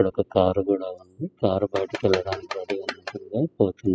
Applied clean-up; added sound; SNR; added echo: classical method spectral subtraction.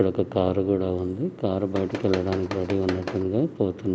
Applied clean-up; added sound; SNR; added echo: none; Tools; 10 dB; none.